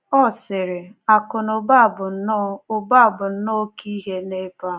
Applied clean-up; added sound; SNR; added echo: none; none; none; none.